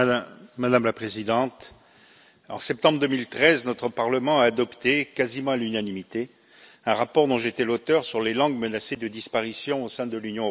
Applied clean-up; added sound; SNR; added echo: none; none; none; none.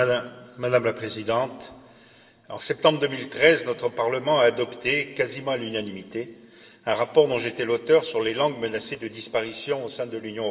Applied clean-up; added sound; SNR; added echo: none; none; none; reverberation time 2.2 s.